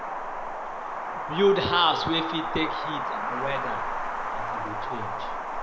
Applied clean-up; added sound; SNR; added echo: none; Wind; 2 dB; none.